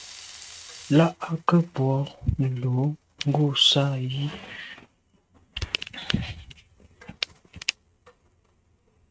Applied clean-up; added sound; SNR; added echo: neural mask model RNNoise.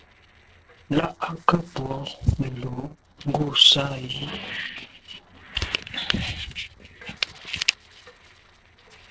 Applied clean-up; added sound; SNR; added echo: neural separator model SepFormer DNS4.